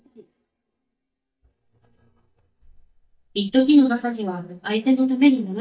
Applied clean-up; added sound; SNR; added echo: neural mask model DeepFilterNet 3.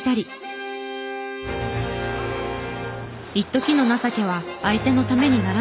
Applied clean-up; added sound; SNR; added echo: none; none; none; none.